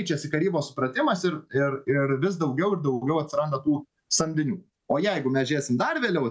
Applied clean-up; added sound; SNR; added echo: none; none; none; none.